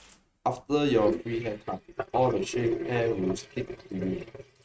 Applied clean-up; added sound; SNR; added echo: neural mask model RNNoise.